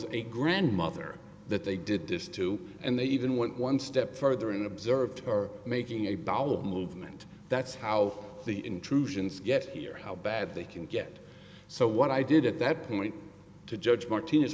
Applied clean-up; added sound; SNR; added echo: none; none; none; none.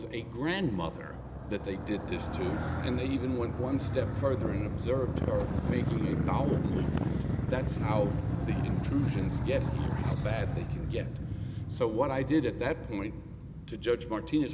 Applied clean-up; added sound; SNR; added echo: none; Motorcycle; -1 dB; none.